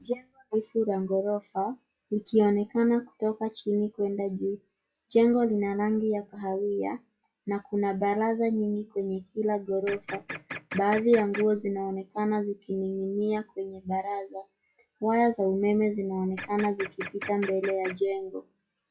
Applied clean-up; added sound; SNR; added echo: classical method log-MMSE.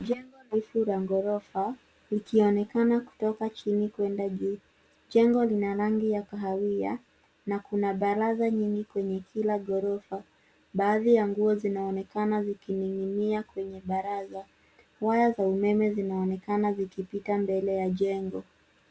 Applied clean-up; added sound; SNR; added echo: none; none; none; none.